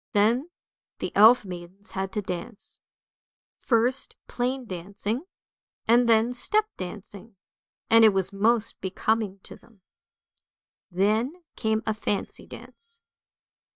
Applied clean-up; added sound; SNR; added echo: neural mask model DeepFilterNet 3.